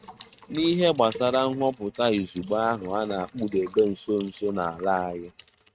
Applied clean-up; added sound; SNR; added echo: neural mask model RNNoise.